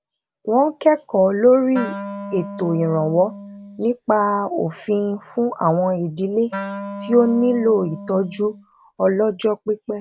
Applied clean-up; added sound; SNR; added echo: none; Wind instrument, woodwind instrument; 13 dB; none.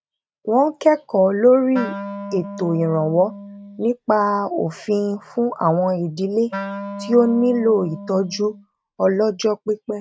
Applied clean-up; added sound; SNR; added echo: neural mask model RNNoise.